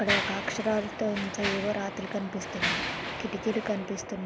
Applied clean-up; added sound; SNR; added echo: none; Mechanisms; 2 dB; none.